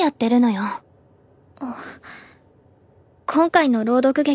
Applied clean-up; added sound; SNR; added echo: none; none; none; none.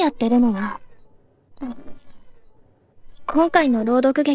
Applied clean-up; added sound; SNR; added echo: neural separator model SepFormer DNS4.